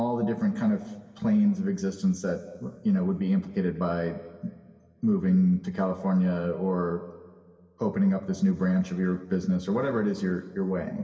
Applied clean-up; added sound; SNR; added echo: none; none; none; reverberation time 2.6 s.